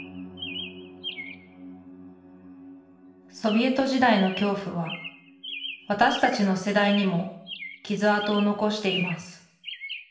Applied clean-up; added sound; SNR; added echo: none; Chirp, tweet; 13 dB; reverberation time 0.7 s.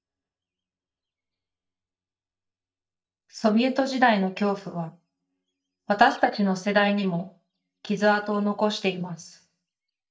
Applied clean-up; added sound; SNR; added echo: neural mask model DeepFilterNet 3.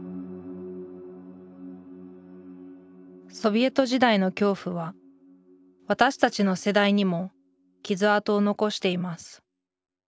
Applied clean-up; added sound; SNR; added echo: none; none; none; none.